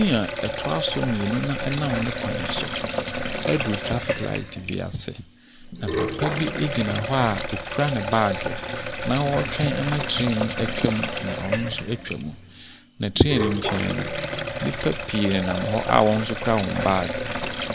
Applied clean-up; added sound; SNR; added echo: none; Sink (filling or washing); 4 dB; none.